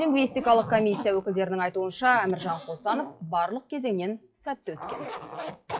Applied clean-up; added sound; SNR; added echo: classical method WPE with log-MMSE.